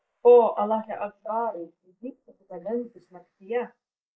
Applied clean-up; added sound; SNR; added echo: neural mask model Resemble Enhance denoiser.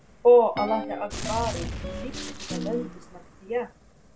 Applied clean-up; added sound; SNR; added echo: none; Gunshot, gunfire + Guitar; 9 dB; none.